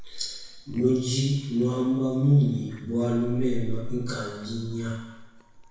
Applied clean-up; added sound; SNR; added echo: none; Chewing, mastication; 9 dB; reverberation time 1.0 s.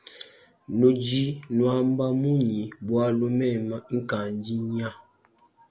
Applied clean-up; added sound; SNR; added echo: none; none; none; none.